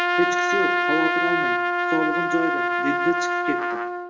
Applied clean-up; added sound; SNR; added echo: none; Trumpet; -5 dB; reverberation time 1.0 s.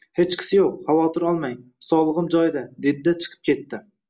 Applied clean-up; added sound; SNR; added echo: none; none; none; none.